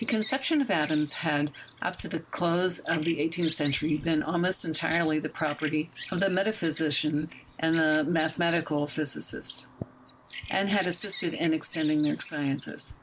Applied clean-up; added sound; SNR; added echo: none; Bird vocalization, bird call, bird song; 10 dB; none.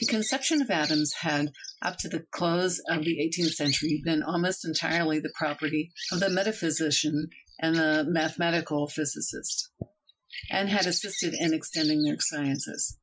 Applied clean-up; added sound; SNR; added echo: classical method Wiener filter.